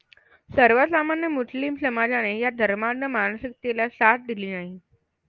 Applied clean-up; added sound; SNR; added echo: none; none; none; none.